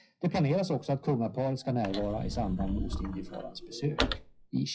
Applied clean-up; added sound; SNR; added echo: classical method WPE with log-MMSE.